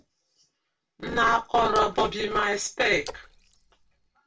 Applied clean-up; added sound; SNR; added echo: none; Splash, splatter; 19 dB; reverberation time 0.2 s.